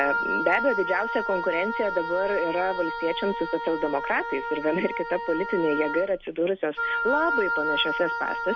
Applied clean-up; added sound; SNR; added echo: none; Wind instrument, woodwind instrument; 3 dB; none.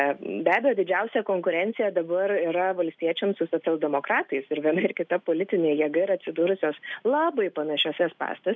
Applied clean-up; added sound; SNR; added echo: none; none; none; none.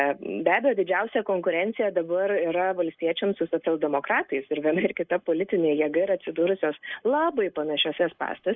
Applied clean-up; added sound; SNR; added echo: neural mask model Resemble Enhance denoiser.